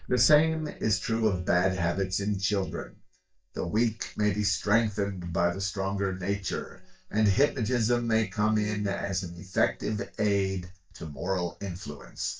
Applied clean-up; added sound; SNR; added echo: neural mask model DeepFilterNet 3.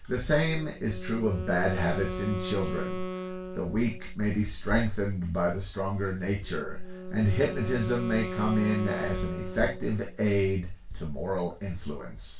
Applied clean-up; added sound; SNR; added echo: none; Wind instrument, woodwind instrument; 11 dB; reverberation time 0.2 s.